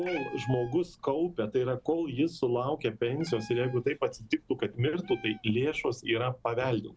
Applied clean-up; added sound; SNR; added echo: none; Meow; 20 dB; none.